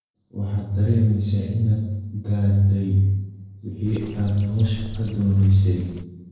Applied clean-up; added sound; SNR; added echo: neural separator model SepFormer DNS4.